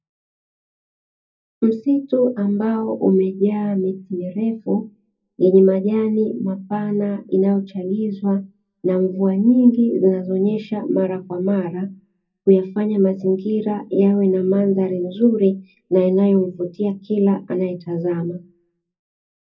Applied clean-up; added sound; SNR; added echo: none; none; none; reverberation time 0.4 s.